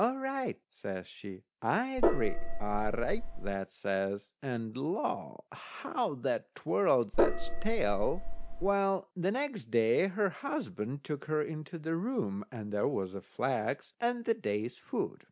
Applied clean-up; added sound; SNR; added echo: none; Gong; -4 dB; none.